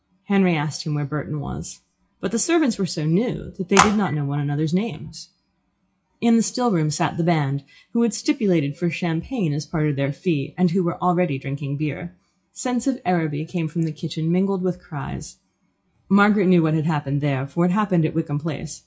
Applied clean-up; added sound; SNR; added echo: classical method WPE with log-MMSE.